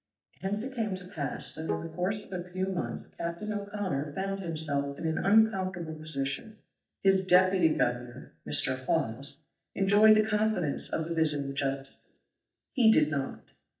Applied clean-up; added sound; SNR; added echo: neural mask model DeepFilterNet 3.